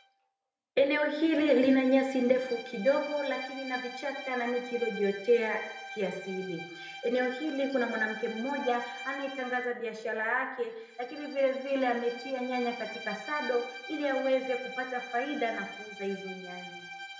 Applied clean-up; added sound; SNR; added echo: none; Bowed string instrument; 13 dB; reverberation time 0.8 s.